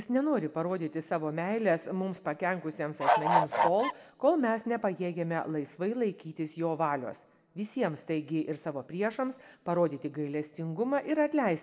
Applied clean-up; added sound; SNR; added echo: none; Bird / Fowl; -5 dB; reverberation time 0.9 s.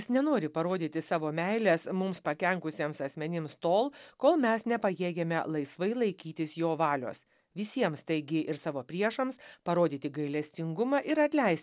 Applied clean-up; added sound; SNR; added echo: none; none; none; none.